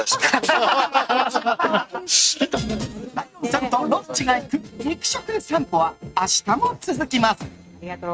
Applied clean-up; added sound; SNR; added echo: neural mask model RNNoise.